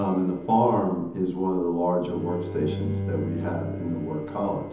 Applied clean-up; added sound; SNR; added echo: none; Bowed string instrument; 9 dB; reverberation time 1.3 s.